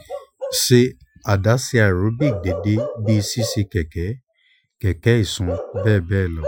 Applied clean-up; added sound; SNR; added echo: classical method Wiener filter.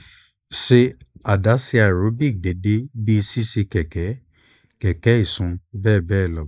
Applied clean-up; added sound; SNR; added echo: neural mask model Resemble Enhance denoiser.